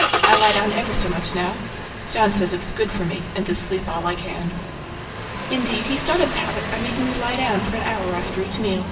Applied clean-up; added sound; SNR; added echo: none; Engine starting; 3 dB; reverberation time 0.9 s.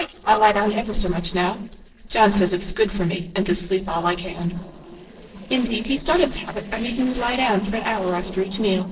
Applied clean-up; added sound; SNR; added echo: neural separator model SepFormer DNS4.